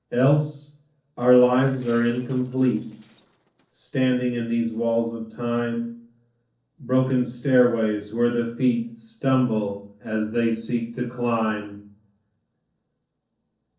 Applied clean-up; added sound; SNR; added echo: neural separator model SepFormer DNS4.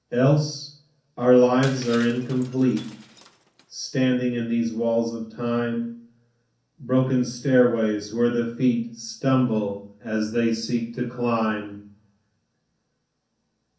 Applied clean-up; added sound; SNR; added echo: none; Shatter; 20 dB; reverberation time 0.6 s.